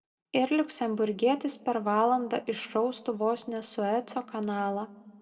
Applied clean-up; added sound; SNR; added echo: none; none; none; reverberation time 1.1 s.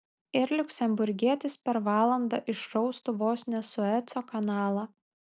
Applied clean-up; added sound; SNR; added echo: none; none; none; none.